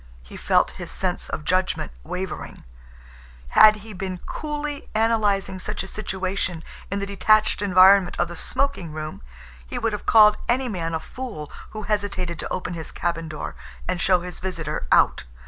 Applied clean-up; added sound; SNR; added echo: none; none; none; none.